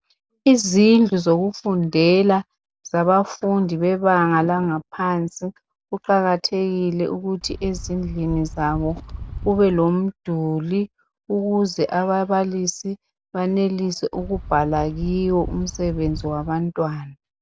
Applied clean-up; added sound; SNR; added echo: none; Wind; 12 dB; none.